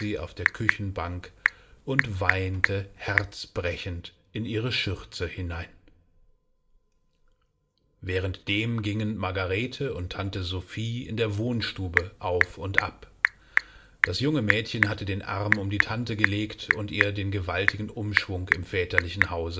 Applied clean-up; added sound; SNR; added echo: none; Telephone / Typing; 1 dB; reverberation time 0.4 s.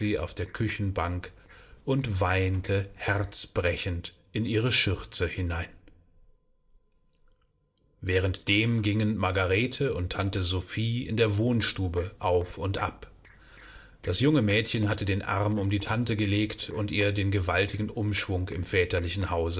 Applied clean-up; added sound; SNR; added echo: neural separator model SepFormer DNS4.